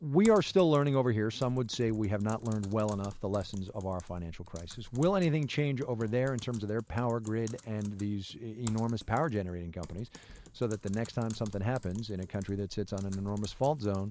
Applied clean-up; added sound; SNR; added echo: none; Typing; 20 dB; none.